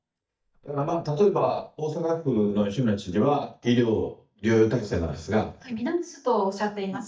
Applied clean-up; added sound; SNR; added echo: neural mask model DeepFilterNet 3.